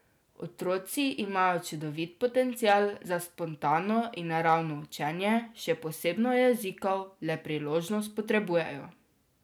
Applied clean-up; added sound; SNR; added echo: none; none; none; none.